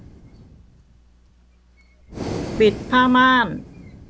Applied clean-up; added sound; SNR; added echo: none; Breathing; 12 dB; none.